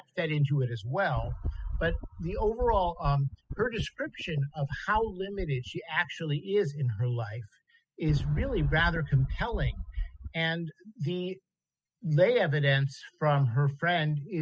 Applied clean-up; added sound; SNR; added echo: classical method spectral subtraction.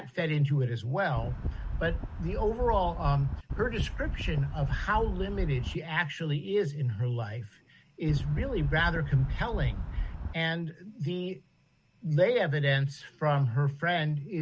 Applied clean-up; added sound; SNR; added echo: none; Wind; 3 dB; none.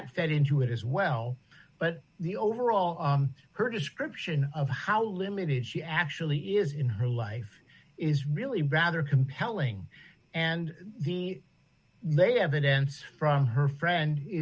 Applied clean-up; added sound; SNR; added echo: none; none; none; none.